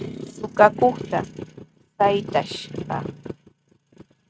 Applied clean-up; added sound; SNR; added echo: neural mask model RNNoise.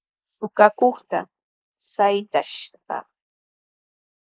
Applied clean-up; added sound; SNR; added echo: neural mask model Resemble Enhance denoiser.